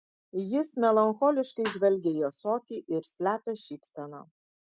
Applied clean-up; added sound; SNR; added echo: none; none; none; none.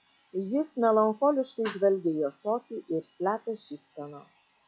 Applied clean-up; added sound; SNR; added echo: classical method log-MMSE.